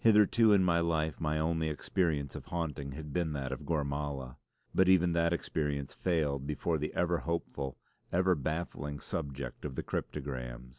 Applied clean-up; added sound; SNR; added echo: none; none; none; none.